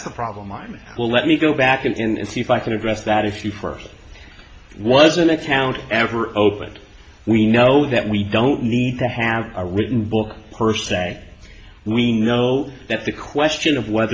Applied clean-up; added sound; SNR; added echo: none; none; none; reverberation time 0.7 s.